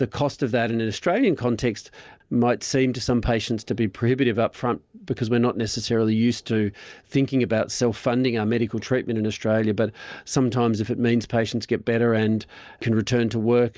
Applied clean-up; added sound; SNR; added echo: neural mask model Resemble Enhance denoiser.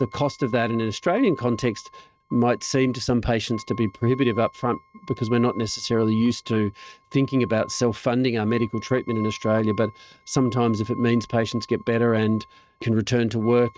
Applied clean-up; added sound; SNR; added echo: neural mask model RNNoise.